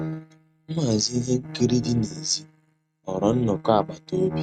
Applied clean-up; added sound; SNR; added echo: neural mask model RNNoise.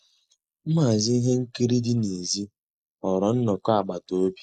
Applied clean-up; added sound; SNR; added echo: neural mask model Resemble Enhance denoiser.